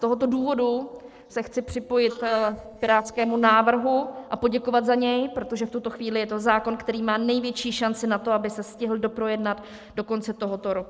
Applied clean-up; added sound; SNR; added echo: neural separator model SepFormer DNS4.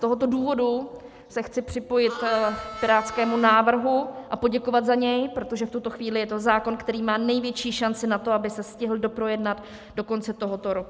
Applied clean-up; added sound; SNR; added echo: none; Harmonica; 11 dB; none.